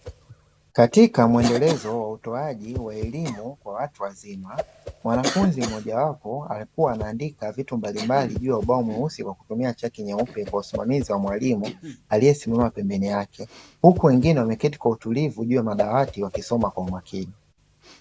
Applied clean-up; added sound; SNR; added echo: none; Whoosh, swoosh, swish + Cough; 13 dB; none.